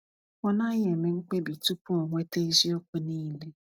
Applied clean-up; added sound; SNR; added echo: none; none; none; none.